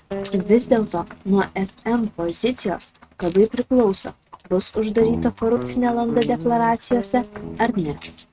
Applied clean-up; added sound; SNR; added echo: neural mask model RNNoise.